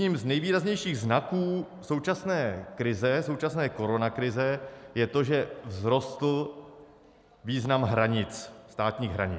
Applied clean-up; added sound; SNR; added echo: none; none; none; none.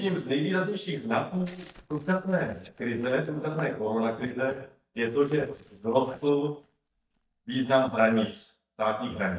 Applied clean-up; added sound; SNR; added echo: neural mask model DeepFilterNet 3.